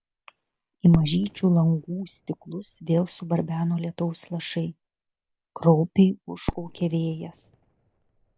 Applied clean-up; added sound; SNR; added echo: none; Fireworks; 16 dB; none.